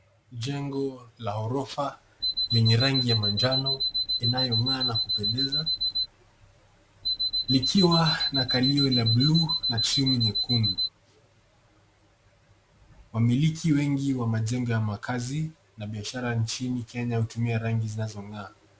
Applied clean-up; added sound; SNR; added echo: none; Alarm; 0 dB; none.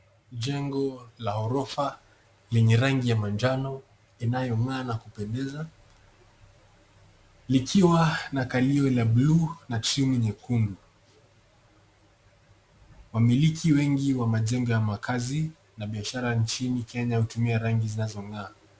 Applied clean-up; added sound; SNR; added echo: none; none; none; none.